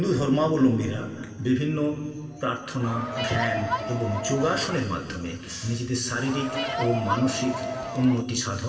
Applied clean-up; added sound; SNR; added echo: none; Crowd; 5 dB; reverberation time 2.4 s.